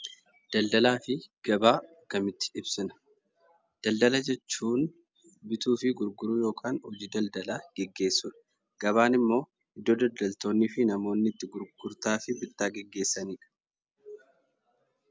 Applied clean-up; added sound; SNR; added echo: none; none; none; none.